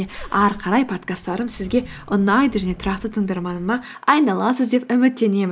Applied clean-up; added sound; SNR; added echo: none; Zipper (clothing); 19 dB; none.